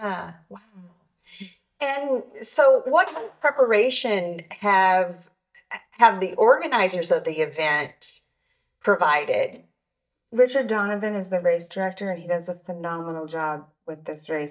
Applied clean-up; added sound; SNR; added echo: neural mask model DeepFilterNet 3.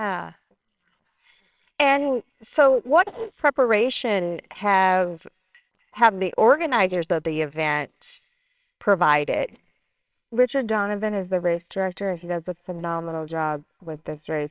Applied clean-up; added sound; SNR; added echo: neural separator model SepFormer WHAMR!.